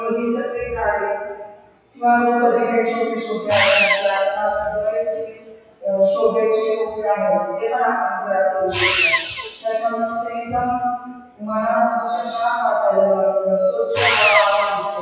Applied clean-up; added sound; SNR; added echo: classical method WPE with log-MMSE.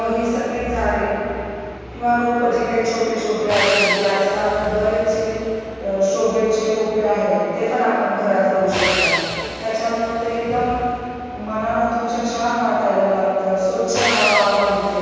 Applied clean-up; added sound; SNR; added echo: none; Sawing; 9 dB; reverberation time 2.2 s.